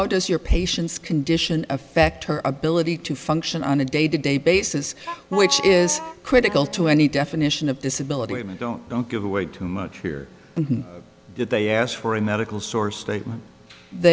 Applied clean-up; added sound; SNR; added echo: none; Wind instrument, woodwind instrument; 12 dB; none.